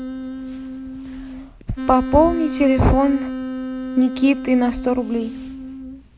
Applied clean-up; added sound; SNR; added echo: none; Wind instrument, woodwind instrument; 8 dB; none.